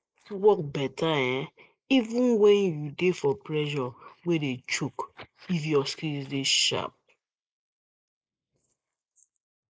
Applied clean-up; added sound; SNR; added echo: neural mask model Resemble Enhance denoiser.